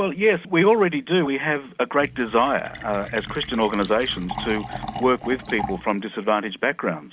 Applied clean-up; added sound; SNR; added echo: none; Fill (with liquid); 15 dB; none.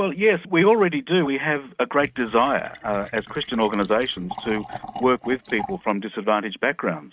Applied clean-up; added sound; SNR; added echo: neural mask model RNNoise.